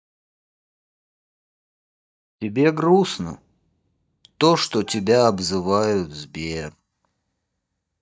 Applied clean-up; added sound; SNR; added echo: neural mask model DeepFilterNet 3.